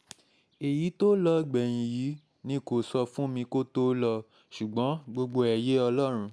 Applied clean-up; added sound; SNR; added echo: none; none; none; none.